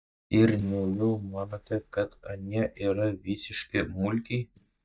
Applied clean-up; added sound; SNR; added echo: neural mask model DeepFilterNet 3.